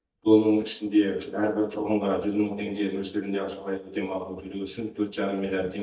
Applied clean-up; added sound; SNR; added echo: neural mask model DeepFilterNet 3.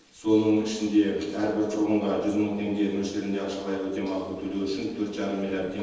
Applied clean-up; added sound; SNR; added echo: neural separator model SepFormer DNS4.